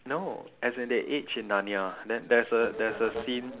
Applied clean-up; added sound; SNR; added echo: none; none; none; none.